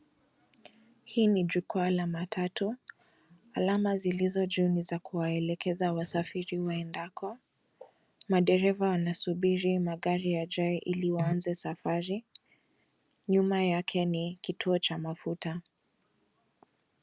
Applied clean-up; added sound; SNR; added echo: none; none; none; none.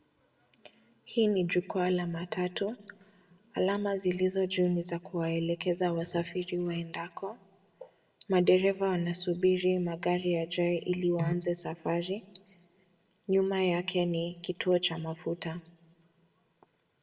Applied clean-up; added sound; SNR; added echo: none; none; none; reverberation time 1.0 s.